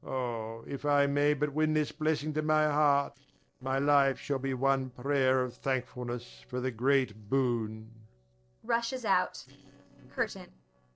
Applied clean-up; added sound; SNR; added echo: neural separator model SepFormer DNS4.